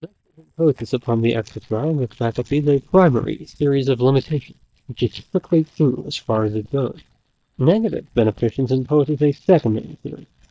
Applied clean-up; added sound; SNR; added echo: neural mask model DeepFilterNet 3.